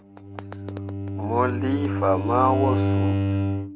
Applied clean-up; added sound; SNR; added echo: none; Bowed string instrument; -1 dB; none.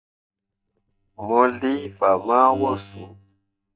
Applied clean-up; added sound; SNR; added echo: neural mask model DeepFilterNet 3.